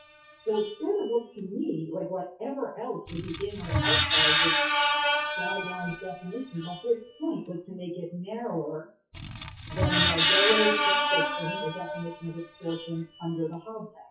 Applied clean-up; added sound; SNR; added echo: classical method WPE with log-MMSE.